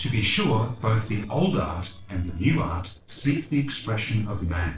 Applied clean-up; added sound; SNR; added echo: neural separator model SepFormer DNS4.